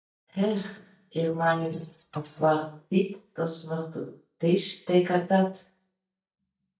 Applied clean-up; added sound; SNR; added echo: neural mask model DeepFilterNet 3.